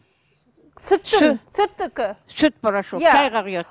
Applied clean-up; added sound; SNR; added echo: none; none; none; none.